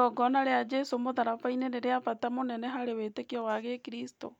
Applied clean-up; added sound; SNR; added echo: none; none; none; none.